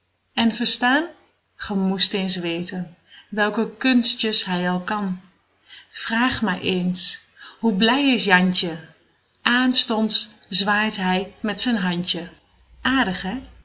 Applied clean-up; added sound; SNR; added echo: none; none; none; none.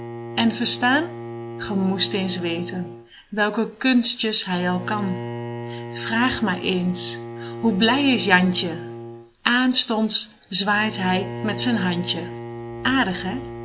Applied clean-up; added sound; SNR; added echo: none; Bowed string instrument; 10 dB; none.